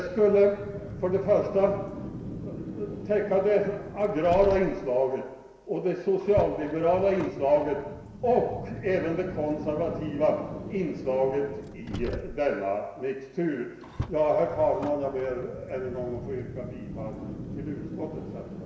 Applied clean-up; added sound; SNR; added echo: none; Car; 11 dB; reverberation time 0.9 s.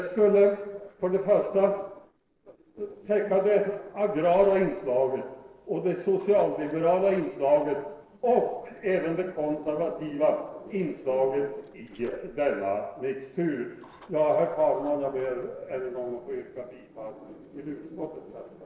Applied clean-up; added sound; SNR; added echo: neural separator model SepFormer DNS4.